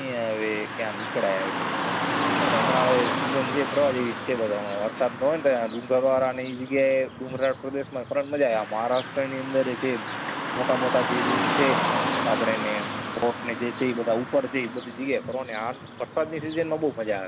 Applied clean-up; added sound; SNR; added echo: none; Car passing by / Traffic noise, roadway noise; 3 dB; none.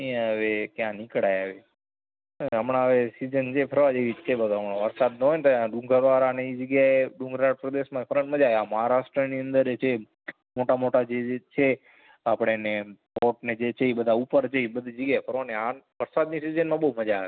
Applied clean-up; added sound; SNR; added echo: none; none; none; none.